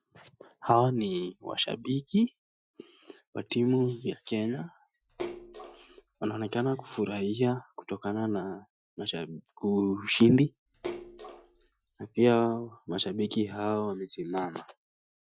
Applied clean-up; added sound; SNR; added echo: classical method Wiener filter.